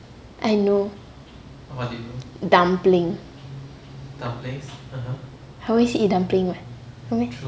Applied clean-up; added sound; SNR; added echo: none; none; none; none.